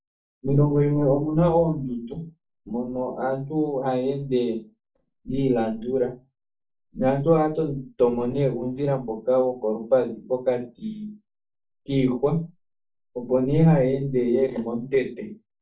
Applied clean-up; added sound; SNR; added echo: neural mask model DeepFilterNet 3.